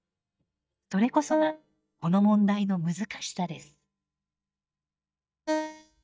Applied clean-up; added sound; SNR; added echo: neural mask model DeepFilterNet 3.